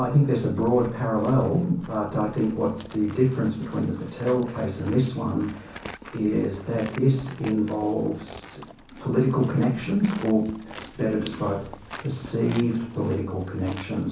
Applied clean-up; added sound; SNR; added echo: none; Livestock, farm animals, working animals; 18 dB; reverberation time 0.6 s.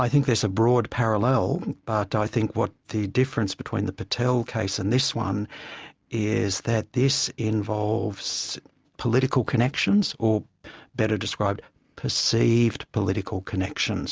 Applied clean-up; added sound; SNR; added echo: none; none; none; none.